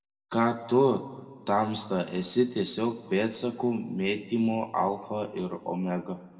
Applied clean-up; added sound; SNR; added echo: none; none; none; reverberation time 1.2 s.